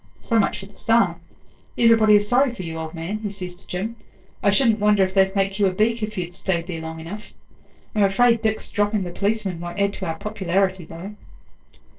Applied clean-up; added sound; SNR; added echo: neural separator model SepFormer DNS4.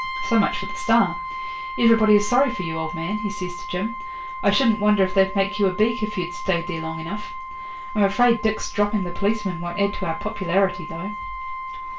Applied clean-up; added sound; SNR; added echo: none; Brass instrument; 9 dB; reverberation time 0.2 s.